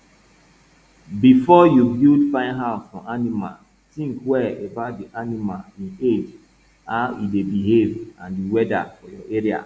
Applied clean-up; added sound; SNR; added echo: none; none; none; none.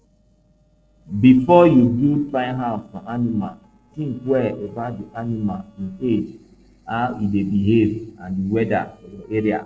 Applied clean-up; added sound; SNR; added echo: neural separator model SepFormer DNS4.